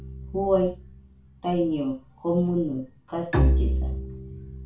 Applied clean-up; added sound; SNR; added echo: none; Bowed string instrument; 1 dB; reverberation time 0.3 s.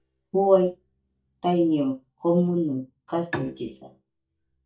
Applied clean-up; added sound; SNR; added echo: neural mask model DeepFilterNet 3.